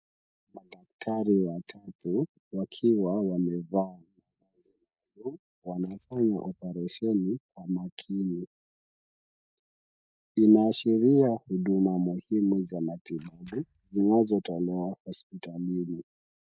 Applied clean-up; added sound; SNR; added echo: neural mask model DeepFilterNet 3.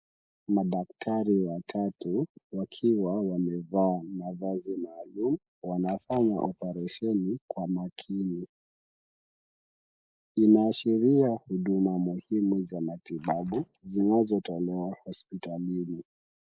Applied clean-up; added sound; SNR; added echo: neural mask model Resemble Enhance denoiser.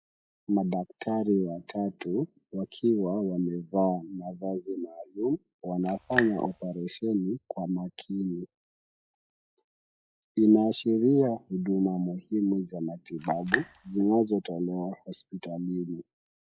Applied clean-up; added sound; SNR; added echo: classical method log-MMSE.